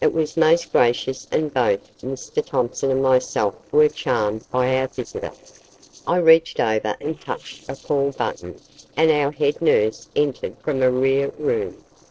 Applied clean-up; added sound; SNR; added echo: neural separator model SepFormer DNS4.